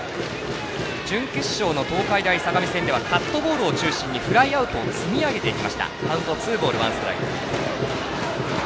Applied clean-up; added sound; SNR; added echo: none; none; none; none.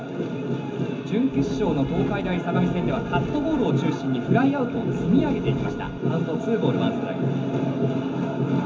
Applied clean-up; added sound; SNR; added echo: none; Wind; 16 dB; reverberation time 0.3 s.